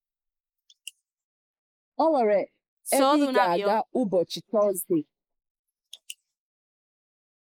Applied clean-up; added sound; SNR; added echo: neural mask model Resemble Enhance denoiser.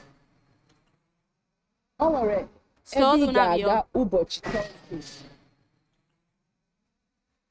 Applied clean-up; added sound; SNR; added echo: neural mask model RNNoise.